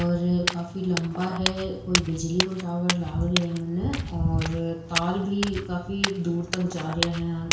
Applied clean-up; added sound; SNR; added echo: none; Walk, footsteps; 3 dB; reverberation time 0.5 s.